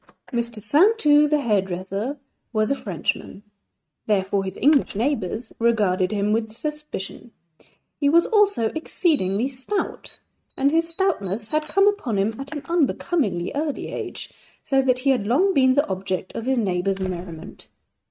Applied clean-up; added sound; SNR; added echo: neural mask model RNNoise.